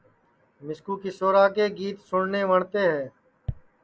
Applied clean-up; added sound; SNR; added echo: none; none; none; none.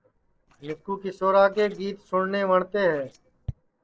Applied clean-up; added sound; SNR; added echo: neural separator model SepFormer DNS4.